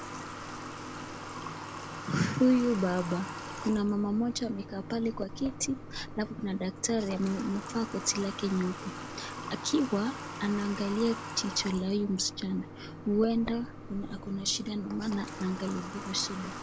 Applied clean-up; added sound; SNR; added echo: none; Water tap, faucet / Water; 9 dB; none.